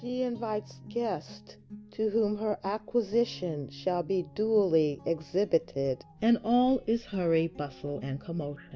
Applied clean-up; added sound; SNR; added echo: none; Guitar; 20 dB; none.